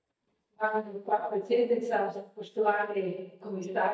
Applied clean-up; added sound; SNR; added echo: neural mask model DeepFilterNet 3.